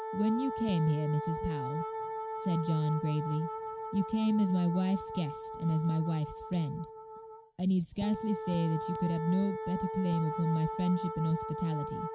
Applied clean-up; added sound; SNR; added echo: none; Wind instrument, woodwind instrument; 7 dB; none.